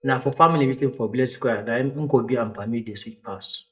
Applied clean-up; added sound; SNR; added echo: neural mask model DeepFilterNet 3.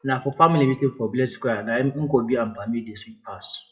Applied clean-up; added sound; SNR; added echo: classical method WPE with log-MMSE.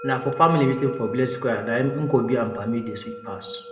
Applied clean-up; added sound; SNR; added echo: none; Musical instrument; 11 dB; reverberation time 0.8 s.